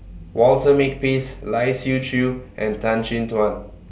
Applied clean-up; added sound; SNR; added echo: none; none; none; none.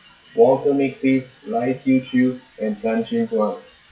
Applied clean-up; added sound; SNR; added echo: classical method WPE with log-MMSE.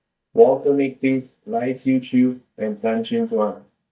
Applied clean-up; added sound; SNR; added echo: neural mask model DeepFilterNet 3.